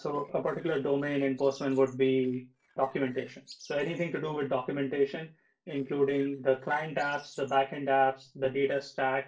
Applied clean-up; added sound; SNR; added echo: neural separator model SepFormer DNS4.